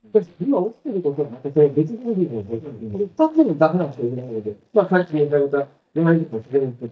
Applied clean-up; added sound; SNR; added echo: neural mask model DeepFilterNet 3.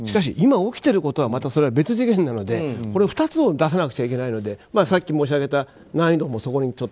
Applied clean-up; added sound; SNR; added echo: none; none; none; none.